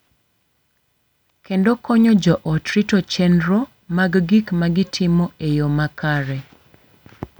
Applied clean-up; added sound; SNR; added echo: none; none; none; none.